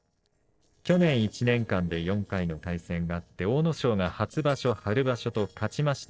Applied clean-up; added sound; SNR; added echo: neural separator model SepFormer DNS4.